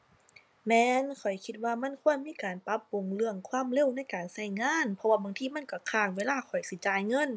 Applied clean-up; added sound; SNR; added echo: none; none; none; none.